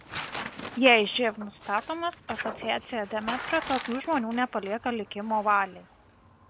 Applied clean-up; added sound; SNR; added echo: none; Tearing; 12 dB; none.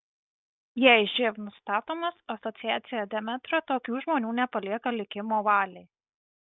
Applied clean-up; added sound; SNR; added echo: none; none; none; none.